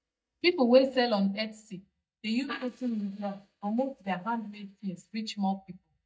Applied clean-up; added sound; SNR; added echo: neural mask model DeepFilterNet 3.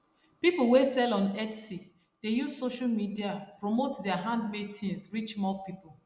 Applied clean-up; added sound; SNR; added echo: none; none; none; none.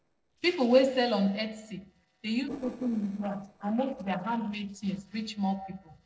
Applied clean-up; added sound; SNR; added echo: neural separator model SepFormer DNS4.